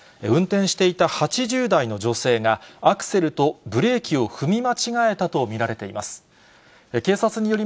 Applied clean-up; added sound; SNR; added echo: none; none; none; none.